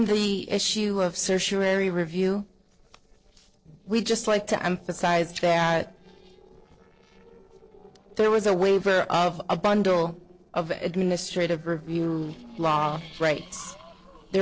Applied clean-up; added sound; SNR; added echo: neural separator model SepFormer DNS4.